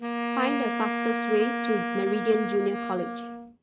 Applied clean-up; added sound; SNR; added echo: neural mask model RNNoise.